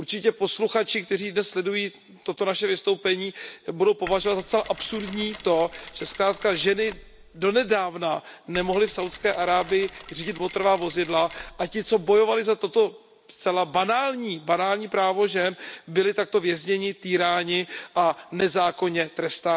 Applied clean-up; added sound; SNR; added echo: none; Mechanisms; 18 dB; none.